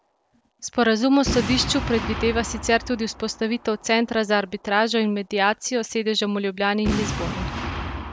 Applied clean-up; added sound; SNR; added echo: none; Boom; 9 dB; none.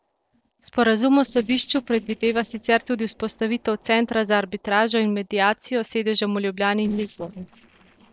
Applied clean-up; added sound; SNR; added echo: neural separator model SepFormer DNS4.